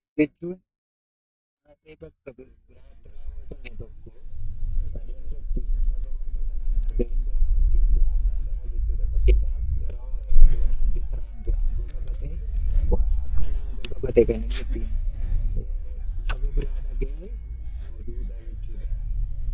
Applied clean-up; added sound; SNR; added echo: neural mask model DeepFilterNet 3.